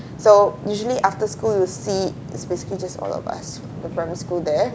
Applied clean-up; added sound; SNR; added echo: none; none; none; none.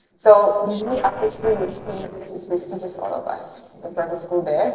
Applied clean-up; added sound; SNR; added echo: neural separator model SepFormer DNS4.